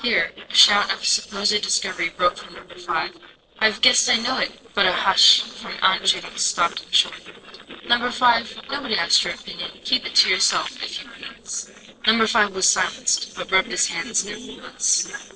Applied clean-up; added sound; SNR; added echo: neural separator model SepFormer DNS4.